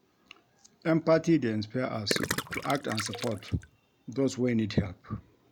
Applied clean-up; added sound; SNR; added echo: none; Gurgling; 5 dB; none.